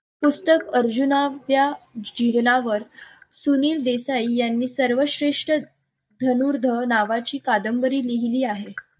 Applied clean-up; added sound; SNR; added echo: neural mask model DeepFilterNet 3.